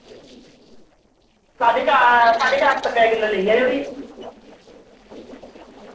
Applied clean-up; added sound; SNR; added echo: neural separator model SepFormer DNS4.